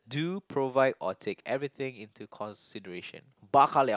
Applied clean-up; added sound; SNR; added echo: none; none; none; none.